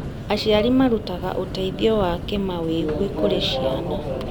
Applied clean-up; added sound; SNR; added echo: none; Subway, metro, underground; 4 dB; none.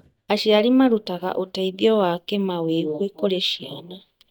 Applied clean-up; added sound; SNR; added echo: neural mask model DeepFilterNet 3.